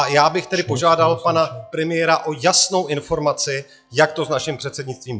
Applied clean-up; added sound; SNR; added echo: classical method log-MMSE.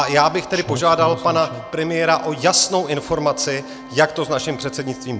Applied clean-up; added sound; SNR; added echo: none; Organ; 18 dB; none.